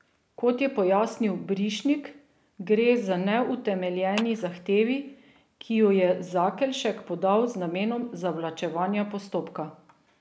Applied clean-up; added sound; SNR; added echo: none; Clapping; 15 dB; none.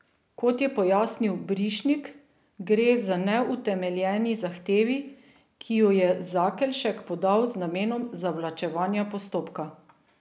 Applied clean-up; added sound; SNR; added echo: none; none; none; none.